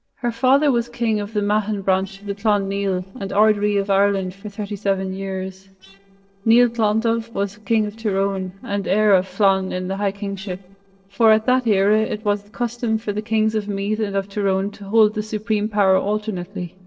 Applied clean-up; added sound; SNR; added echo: neural separator model SepFormer DNS4.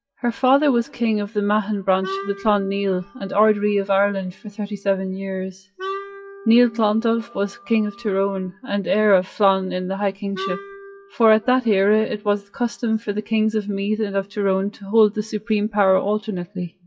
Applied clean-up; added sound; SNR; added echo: classical method WPE with log-MMSE.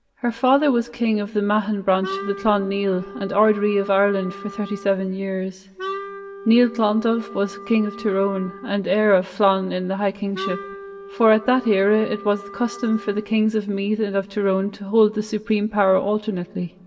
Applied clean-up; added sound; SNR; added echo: none; Wind instrument, woodwind instrument; 14 dB; reverberation time 0.7 s.